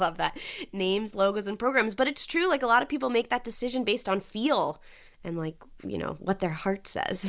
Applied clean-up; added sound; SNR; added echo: none; none; none; none.